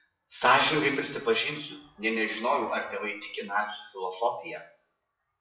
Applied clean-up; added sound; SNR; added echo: classical method WPE with log-MMSE.